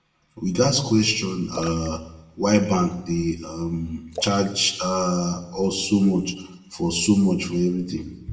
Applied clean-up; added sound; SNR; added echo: none; Splash, splatter; 19 dB; reverberation time 0.8 s.